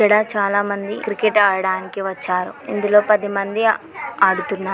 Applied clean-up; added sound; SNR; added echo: none; none; none; none.